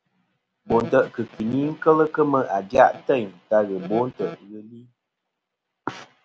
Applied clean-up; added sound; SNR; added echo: none; none; none; none.